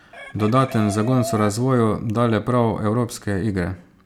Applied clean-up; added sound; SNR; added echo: none; Chicken, rooster; 15 dB; none.